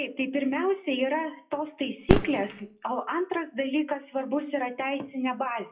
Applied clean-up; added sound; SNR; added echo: classical method WPE with log-MMSE.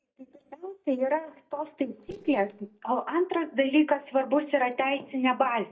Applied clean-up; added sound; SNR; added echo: neural mask model DeepFilterNet 3.